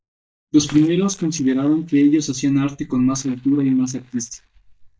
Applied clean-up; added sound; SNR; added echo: neural mask model DeepFilterNet 3.